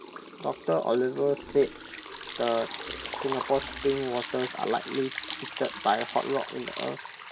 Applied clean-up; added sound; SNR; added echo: none; Liquid; 6 dB; none.